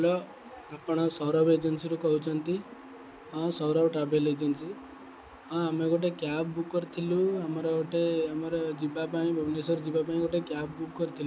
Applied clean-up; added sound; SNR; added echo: none; none; none; none.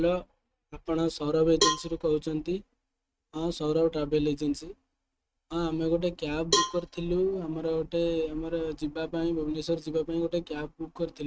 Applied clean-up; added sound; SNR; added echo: neural mask model RNNoise.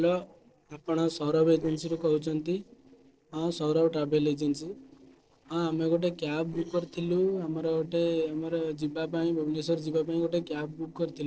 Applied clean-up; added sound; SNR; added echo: neural separator model SepFormer DNS4.